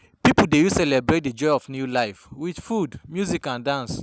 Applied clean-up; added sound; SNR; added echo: none; none; none; none.